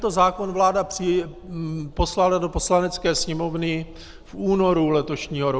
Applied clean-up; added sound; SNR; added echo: none; Purr; 18 dB; none.